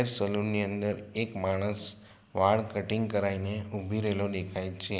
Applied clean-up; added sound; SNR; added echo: none; none; none; none.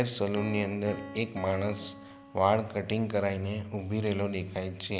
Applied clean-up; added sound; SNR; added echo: none; Piano; 16 dB; none.